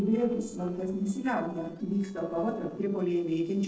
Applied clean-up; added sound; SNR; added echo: neural separator model SepFormer DNS4.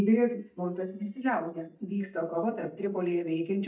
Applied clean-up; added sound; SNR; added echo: neural mask model DeepFilterNet 3.